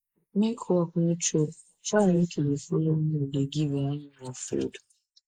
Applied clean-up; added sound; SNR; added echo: neural mask model Resemble Enhance denoiser.